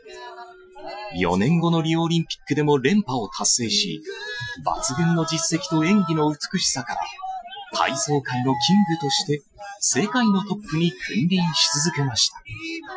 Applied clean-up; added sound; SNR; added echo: classical method Wiener filter.